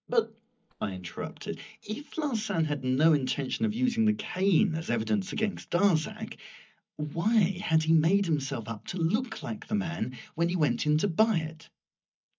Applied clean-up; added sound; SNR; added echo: neural mask model DeepFilterNet 3.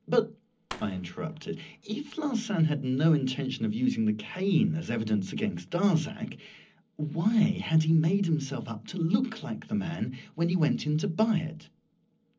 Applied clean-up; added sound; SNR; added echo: neural separator model SepFormer DNS4.